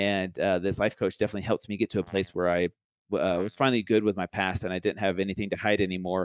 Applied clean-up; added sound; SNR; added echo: neural mask model DeepFilterNet 3.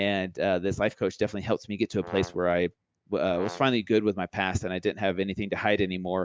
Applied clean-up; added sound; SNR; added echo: none; Brass instrument; 15 dB; none.